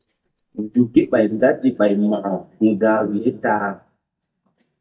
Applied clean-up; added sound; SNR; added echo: neural mask model DeepFilterNet 3.